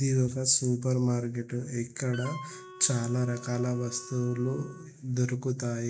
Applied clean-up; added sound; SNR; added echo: none; Wind instrument, woodwind instrument; 17 dB; none.